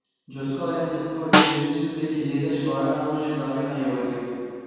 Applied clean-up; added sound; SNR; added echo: none; Snare drum; -1 dB; reverberation time 2.1 s.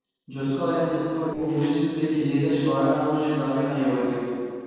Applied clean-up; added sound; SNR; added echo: neural separator model SepFormer DNS4.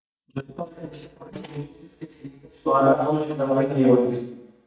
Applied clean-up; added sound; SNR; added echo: neural mask model DeepFilterNet 3.